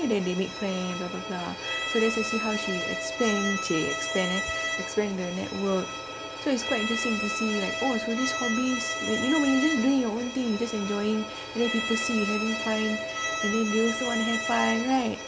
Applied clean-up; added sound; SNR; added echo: none; Bowed string instrument; 4 dB; none.